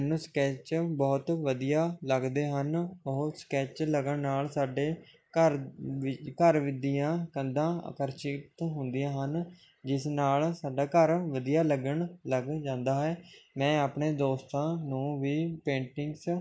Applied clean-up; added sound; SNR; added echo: neural mask model Resemble Enhance denoiser.